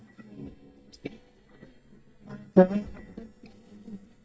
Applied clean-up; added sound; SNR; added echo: neural mask model DeepFilterNet 3.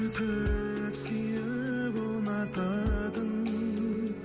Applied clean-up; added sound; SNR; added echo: none; none; none; none.